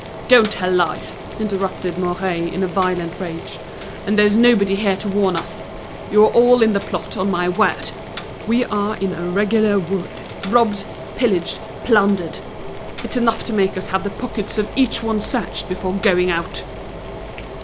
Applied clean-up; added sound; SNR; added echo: none; Boiling; 11 dB; none.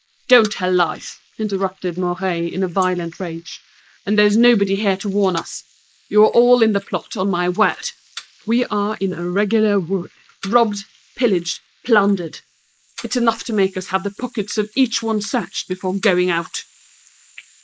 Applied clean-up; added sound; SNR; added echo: neural mask model Resemble Enhance denoiser.